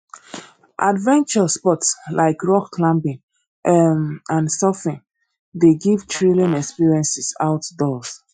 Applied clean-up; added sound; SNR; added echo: classical method Wiener filter.